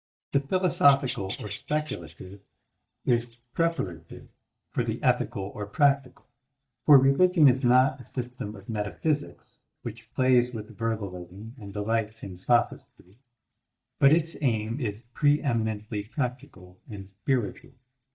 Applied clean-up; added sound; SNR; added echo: neural mask model DeepFilterNet 3.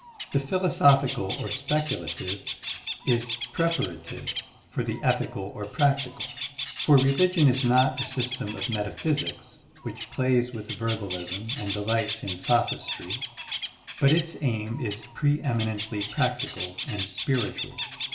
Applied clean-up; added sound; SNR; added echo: none; Bird; 9 dB; reverberation time 1.9 s.